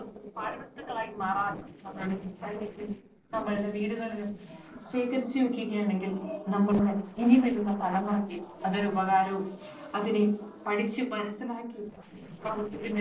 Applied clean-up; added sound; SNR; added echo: neural separator model SepFormer DNS4.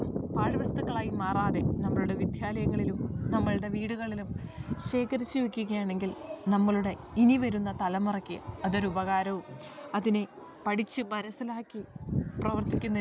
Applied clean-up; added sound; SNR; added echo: none; none; none; none.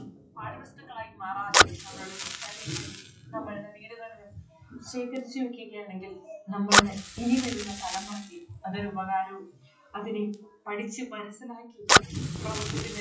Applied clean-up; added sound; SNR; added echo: classical method WPE with log-MMSE.